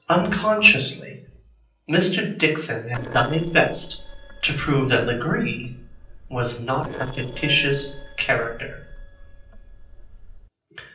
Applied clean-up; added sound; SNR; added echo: neural separator model SepFormer DNS4.